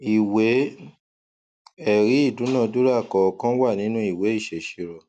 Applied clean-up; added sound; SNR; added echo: none; none; none; none.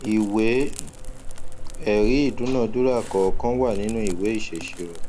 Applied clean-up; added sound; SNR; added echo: none; Crackle; 3 dB; none.